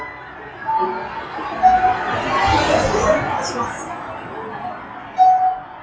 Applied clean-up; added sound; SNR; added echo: classical method WPE with log-MMSE.